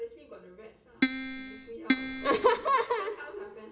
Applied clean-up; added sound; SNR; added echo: none; Keyboard (musical); 0 dB; reverberation time 2.2 s.